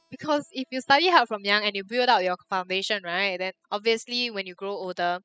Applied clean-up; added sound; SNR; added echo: classical method spectral subtraction.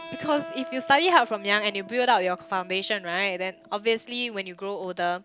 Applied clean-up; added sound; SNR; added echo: none; Keyboard (musical); 17 dB; none.